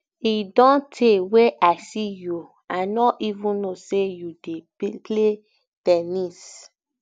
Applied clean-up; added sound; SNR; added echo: none; none; none; none.